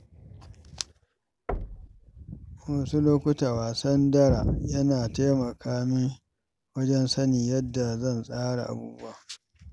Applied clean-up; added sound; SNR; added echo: none; Knock; 14 dB; none.